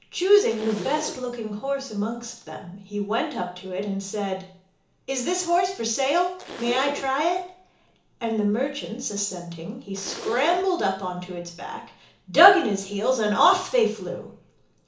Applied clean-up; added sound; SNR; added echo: none; Zipper (clothing); 15 dB; reverberation time 0.8 s.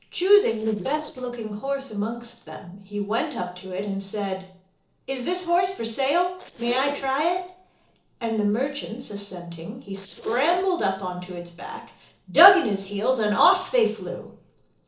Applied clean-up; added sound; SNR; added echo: neural separator model SepFormer DNS4.